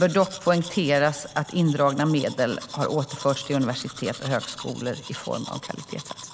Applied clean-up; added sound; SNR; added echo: none; Domestic sounds, home sounds; 16 dB; none.